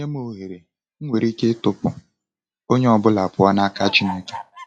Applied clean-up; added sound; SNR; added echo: classical method log-MMSE.